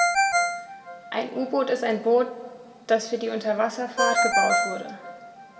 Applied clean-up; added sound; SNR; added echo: none; Ringtone; 0 dB; reverberation time 2.6 s.